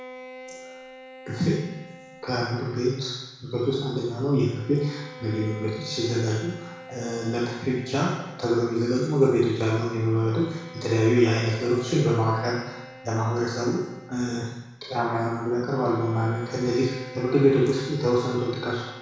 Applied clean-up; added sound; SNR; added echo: none; Bowed string instrument; 19 dB; reverberation time 1.1 s.